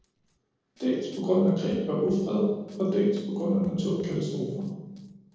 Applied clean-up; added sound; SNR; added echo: neural separator model SepFormer DNS4.